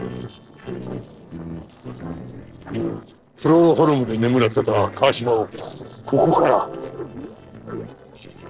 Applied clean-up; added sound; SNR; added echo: neural separator model SepFormer DNS4.